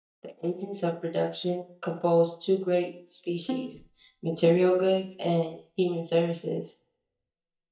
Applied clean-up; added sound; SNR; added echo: neural mask model DeepFilterNet 3.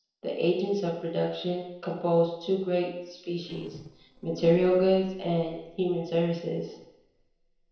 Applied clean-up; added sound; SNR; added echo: neural separator model SepFormer DNS4.